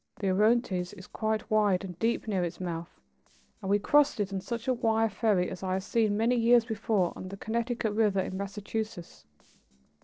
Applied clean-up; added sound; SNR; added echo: neural separator model SepFormer DNS4.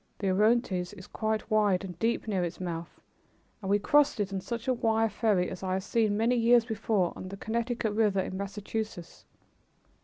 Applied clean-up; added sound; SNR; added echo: none; none; none; none.